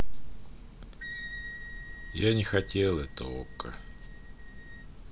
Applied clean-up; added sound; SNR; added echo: none; Wind instrument, woodwind instrument + Church bell; 13 dB; none.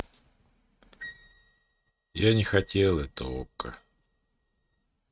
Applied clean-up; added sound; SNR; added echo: neural mask model RNNoise.